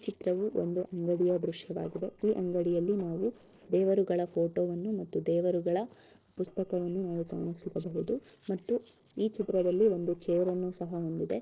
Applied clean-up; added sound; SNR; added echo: neural separator model SepFormer DNS4.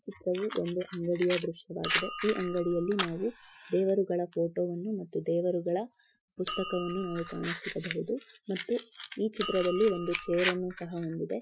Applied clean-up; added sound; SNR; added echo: classical method Wiener filter.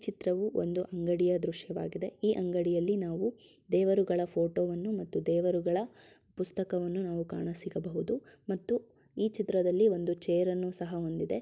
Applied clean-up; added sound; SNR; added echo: none; none; none; none.